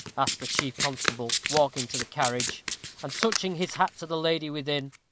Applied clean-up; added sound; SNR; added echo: none; Domestic sounds, home sounds; 4 dB; none.